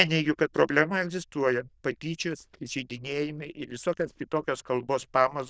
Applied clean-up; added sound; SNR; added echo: neural diffusion model UNIVERSE++.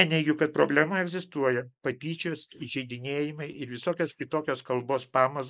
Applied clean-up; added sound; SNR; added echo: neural mask model Resemble Enhance denoiser.